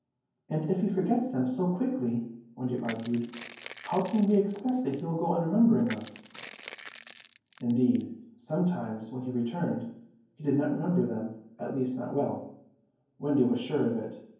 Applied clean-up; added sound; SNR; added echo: none; Crushing; 17 dB; reverberation time 0.9 s.